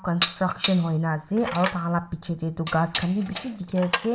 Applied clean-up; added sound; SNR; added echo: none; Dishes, pots, and pans; 8 dB; reverberation time 0.4 s.